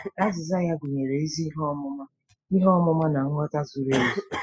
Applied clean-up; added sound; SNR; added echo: classical method spectral subtraction.